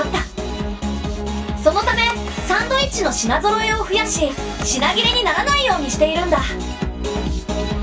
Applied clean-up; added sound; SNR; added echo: none; Camera; 15 dB; reverberation time 0.2 s.